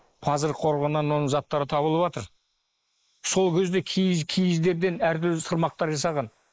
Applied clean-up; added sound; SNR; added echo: neural mask model Resemble Enhance denoiser.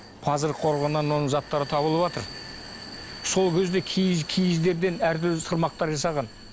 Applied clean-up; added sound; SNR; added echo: none; Vehicle; 16 dB; none.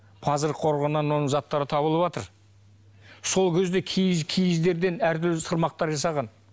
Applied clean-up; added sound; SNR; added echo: none; none; none; none.